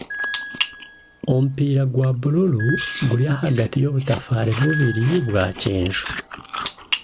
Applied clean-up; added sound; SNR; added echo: none; Chewing, mastication + Piano; 11 dB; none.